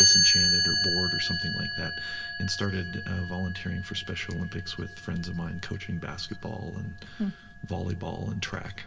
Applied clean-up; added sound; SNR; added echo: none; Chime; -4 dB; reverberation time 1.7 s.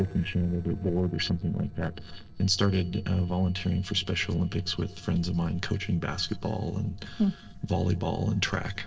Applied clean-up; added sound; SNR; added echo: neural separator model SepFormer DNS4.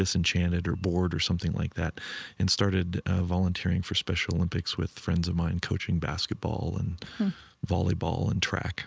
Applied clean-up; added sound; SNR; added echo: none; none; none; none.